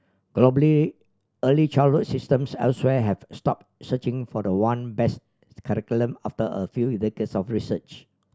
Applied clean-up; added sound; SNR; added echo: none; none; none; none.